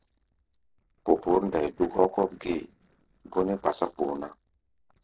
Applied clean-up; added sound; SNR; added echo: neural separator model SepFormer DNS4.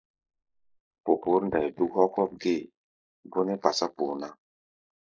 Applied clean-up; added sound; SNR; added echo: neural mask model Resemble Enhance denoiser.